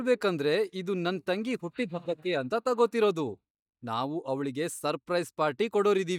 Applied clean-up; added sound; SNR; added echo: neural mask model DeepFilterNet 3.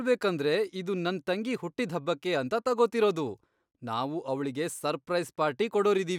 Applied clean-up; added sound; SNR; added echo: none; none; none; none.